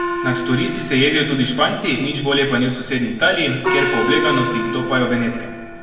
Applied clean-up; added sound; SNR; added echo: none; Gong; 5 dB; reverberation time 1.1 s.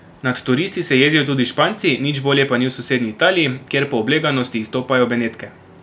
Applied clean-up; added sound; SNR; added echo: none; none; none; none.